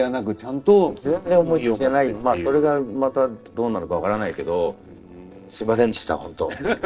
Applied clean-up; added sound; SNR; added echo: neural separator model SepFormer DNS4.